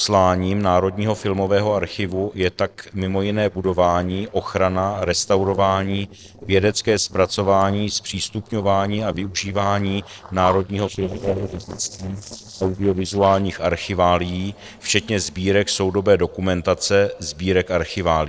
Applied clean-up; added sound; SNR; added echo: neural separator model SepFormer DNS4.